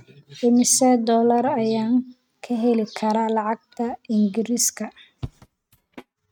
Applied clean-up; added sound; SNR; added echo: neural mask model RNNoise.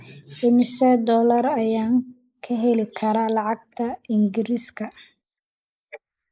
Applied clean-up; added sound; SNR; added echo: neural mask model Resemble Enhance denoiser.